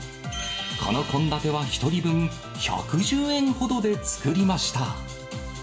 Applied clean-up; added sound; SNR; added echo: none; none; none; reverberation time 0.4 s.